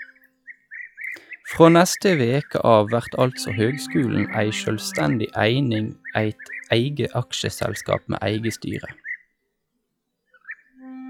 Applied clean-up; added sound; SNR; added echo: classical method log-MMSE.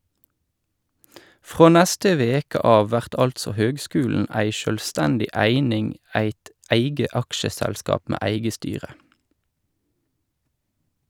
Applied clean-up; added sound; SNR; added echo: none; none; none; none.